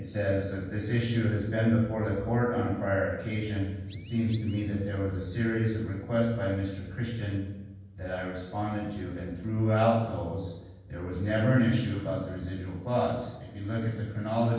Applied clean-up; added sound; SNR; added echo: none; Chirp, tweet; 16 dB; reverberation time 1.2 s.